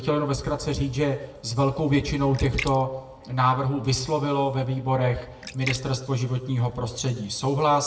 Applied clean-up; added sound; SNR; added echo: none; Splash, splatter; 15 dB; reverberation time 0.9 s.